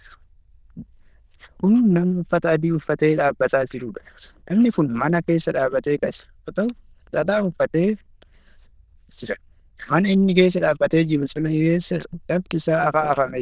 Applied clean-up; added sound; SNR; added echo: neural diffusion model UNIVERSE++.